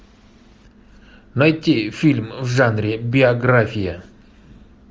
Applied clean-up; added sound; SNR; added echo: none; none; none; none.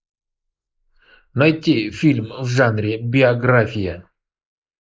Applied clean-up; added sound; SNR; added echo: neural mask model Resemble Enhance denoiser.